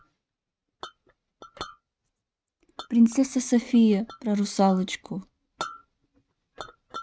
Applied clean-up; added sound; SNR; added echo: neural mask model RNNoise.